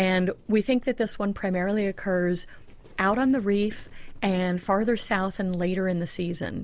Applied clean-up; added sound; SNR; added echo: none; Livestock, farm animals, working animals; 17 dB; none.